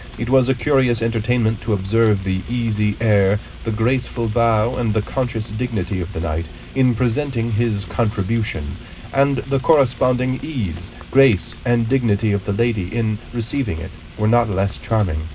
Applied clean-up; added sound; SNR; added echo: none; Frying (food); 15 dB; reverberation time 0.2 s.